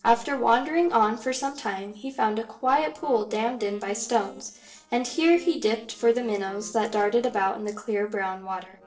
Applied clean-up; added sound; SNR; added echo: neural separator model SepFormer DNS4.